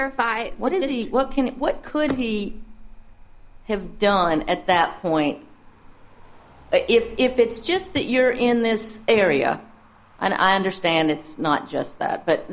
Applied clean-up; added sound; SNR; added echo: none; Motor vehicle (road); 17 dB; none.